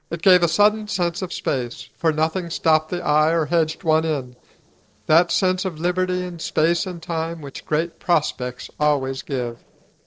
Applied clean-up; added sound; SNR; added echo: neural separator model SepFormer DNS4.